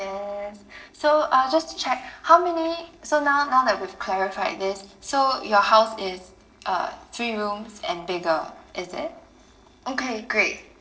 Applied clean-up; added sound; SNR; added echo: neural separator model SepFormer DNS4.